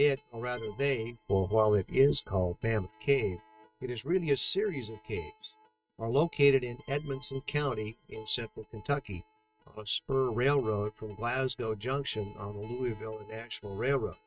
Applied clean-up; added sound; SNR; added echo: neural mask model RNNoise.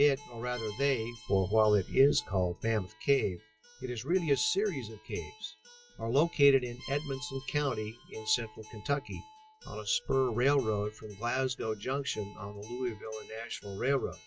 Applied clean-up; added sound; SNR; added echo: classical method log-MMSE.